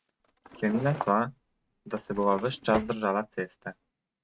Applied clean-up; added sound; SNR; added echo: neural mask model RNNoise.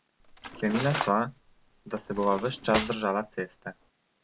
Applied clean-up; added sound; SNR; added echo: none; Cutlery, silverware; 8 dB; none.